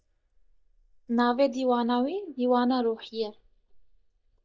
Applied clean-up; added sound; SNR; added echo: neural mask model DeepFilterNet 3.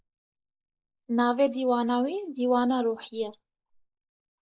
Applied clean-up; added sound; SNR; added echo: neural mask model Resemble Enhance denoiser.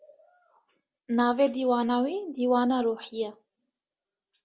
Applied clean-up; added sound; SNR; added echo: none; none; none; none.